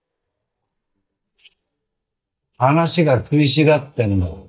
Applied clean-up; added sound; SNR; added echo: neural mask model DeepFilterNet 3.